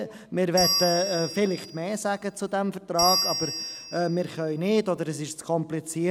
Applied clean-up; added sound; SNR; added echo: none; Bell; 4 dB; none.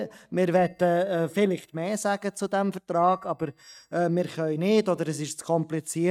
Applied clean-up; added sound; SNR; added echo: neural mask model DeepFilterNet 3.